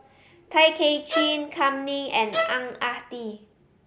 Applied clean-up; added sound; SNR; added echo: none; Bowed string instrument; 4 dB; none.